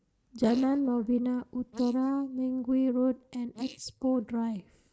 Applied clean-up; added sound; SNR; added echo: neural mask model Resemble Enhance denoiser.